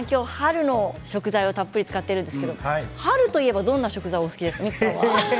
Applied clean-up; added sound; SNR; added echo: none; none; none; none.